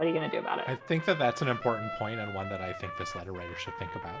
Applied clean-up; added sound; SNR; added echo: none; Trumpet; 8 dB; reverberation time 2.3 s.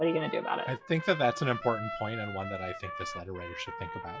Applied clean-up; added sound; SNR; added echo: classical method WPE with log-MMSE.